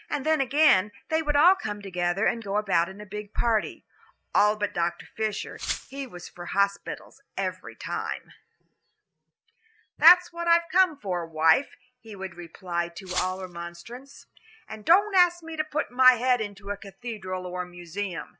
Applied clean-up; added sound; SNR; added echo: none; Glass; 10 dB; none.